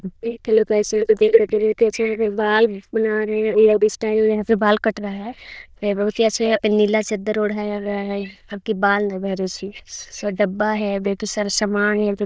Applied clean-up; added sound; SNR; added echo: neural diffusion model UNIVERSE++.